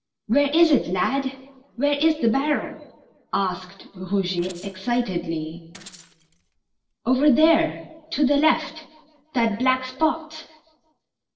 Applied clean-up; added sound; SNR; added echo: neural separator model SepFormer DNS4.